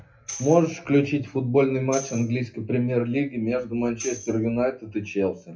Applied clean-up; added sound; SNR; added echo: classical method WPE with log-MMSE.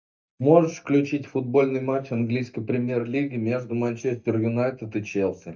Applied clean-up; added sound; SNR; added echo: neural mask model DeepFilterNet 3.